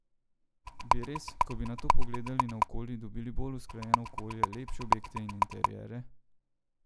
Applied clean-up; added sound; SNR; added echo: none; Rattle; 0 dB; none.